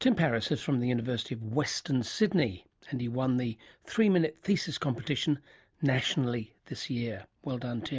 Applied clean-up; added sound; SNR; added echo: none; none; none; none.